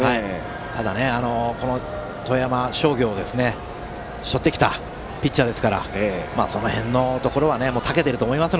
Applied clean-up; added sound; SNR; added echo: none; Wind instrument, woodwind instrument; 20 dB; none.